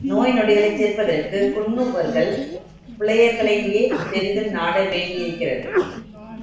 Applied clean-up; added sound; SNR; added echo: none; Sneeze; 8 dB; reverberation time 0.7 s.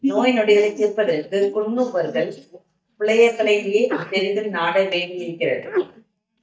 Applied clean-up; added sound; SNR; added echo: neural mask model DeepFilterNet 3.